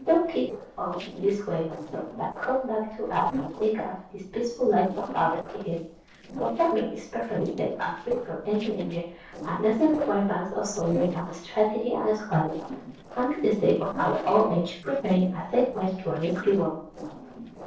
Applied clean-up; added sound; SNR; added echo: neural separator model SepFormer DNS4.